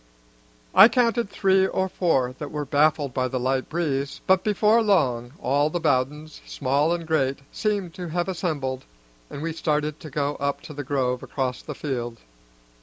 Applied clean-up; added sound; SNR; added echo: none; none; none; none.